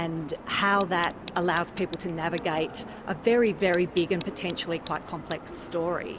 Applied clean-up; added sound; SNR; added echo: none; Tick; 18 dB; none.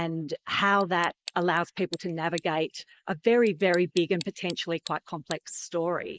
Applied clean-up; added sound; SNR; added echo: neural mask model Resemble Enhance denoiser.